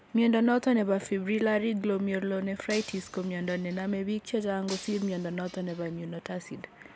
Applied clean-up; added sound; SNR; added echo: none; Shatter; 17 dB; none.